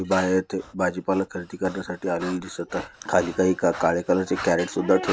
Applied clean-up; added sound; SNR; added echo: none; Breathing; 17 dB; none.